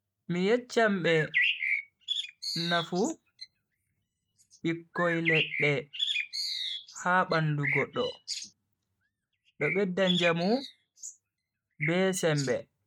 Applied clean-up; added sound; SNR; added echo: neural mask model RNNoise.